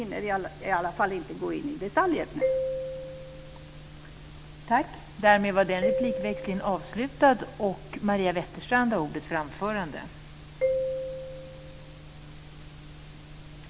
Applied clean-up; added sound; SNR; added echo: none; Marimba, xylophone; 4 dB; none.